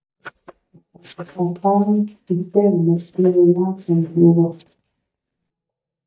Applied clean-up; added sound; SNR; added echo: neural mask model DeepFilterNet 3.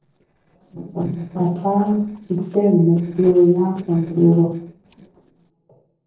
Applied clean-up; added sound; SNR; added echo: neural separator model SepFormer DNS4.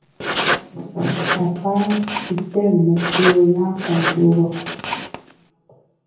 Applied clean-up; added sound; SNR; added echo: none; Writing; 6 dB; reverberation time 0.7 s.